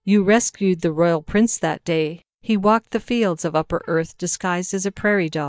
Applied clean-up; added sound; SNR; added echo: neural mask model DeepFilterNet 3.